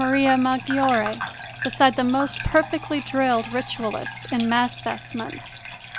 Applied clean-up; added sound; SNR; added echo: none; Bathtub (filling or washing) / Gurgling; 11 dB; none.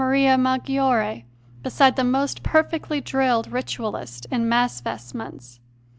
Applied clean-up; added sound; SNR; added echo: none; none; none; none.